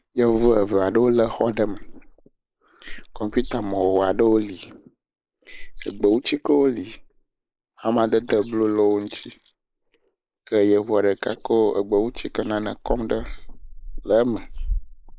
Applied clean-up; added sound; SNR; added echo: neural mask model Resemble Enhance denoiser.